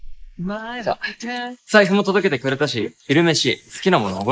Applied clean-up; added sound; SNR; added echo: neural mask model Resemble Enhance denoiser.